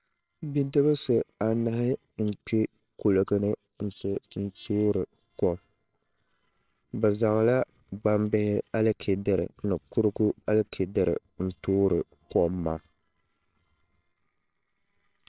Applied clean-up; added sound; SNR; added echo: neural separator model SepFormer WHAMR!.